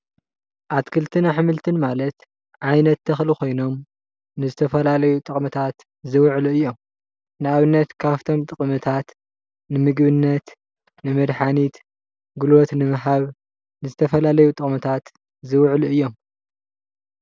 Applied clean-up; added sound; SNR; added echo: none; none; none; none.